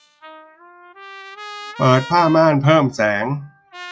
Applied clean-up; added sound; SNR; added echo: classical method log-MMSE.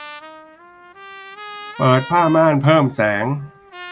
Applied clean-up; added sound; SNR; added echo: none; Trumpet; 17 dB; none.